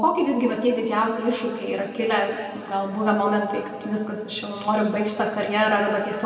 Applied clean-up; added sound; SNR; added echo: none; none; none; reverberation time 2.2 s.